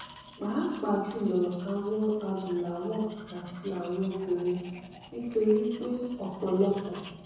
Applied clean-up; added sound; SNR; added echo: none; Domestic sounds, home sounds; 19 dB; reverberation time 1.1 s.